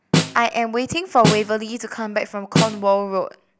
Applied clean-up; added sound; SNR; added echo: none; Snare drum; 2 dB; none.